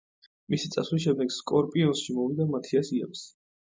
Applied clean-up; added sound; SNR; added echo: none; none; none; none.